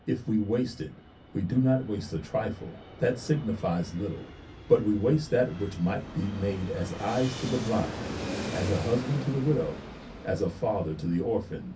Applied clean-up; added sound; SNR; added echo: none; Fixed-wing aircraft, airplane; 11 dB; reverberation time 0.3 s.